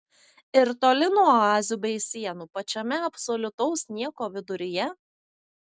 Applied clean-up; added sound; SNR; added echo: none; none; none; none.